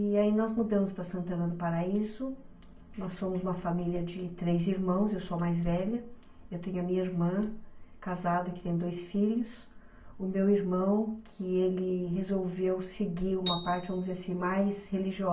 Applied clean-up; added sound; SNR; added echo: none; Piano; 8 dB; reverberation time 0.3 s.